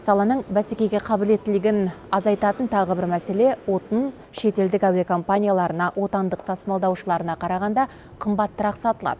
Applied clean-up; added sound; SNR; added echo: none; none; none; none.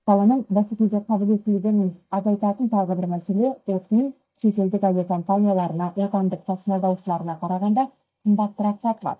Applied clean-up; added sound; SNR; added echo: neural mask model DeepFilterNet 3.